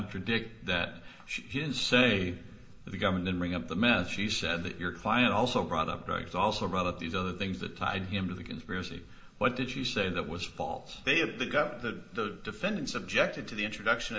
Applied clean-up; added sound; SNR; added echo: none; none; none; reverberation time 0.4 s.